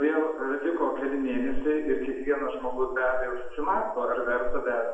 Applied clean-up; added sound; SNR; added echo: none; Cricket / Frog; 7 dB; reverberation time 0.9 s.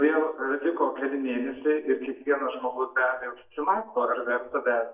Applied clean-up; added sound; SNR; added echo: neural mask model DeepFilterNet 3.